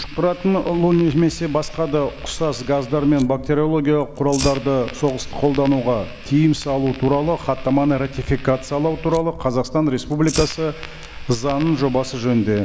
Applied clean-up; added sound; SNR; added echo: none; Fire; 13 dB; none.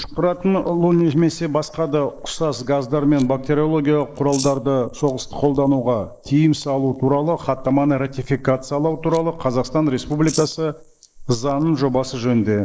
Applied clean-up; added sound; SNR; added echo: neural mask model Resemble Enhance denoiser.